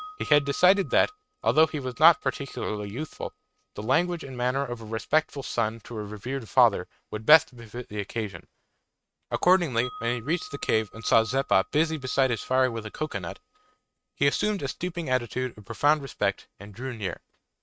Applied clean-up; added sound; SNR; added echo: neural mask model RNNoise.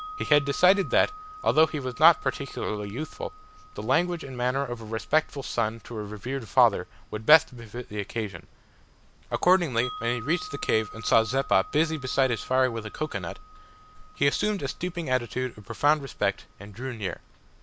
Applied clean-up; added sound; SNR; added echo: none; Wind chime; 19 dB; none.